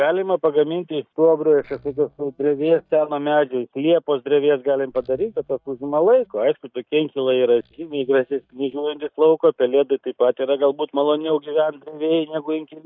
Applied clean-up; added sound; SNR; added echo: neural mask model DeepFilterNet 3.